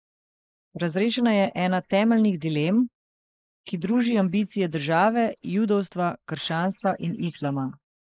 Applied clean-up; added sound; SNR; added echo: neural mask model Resemble Enhance denoiser.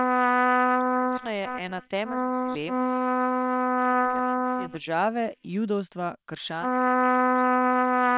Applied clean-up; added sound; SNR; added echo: neural separator model SepFormer WHAM!.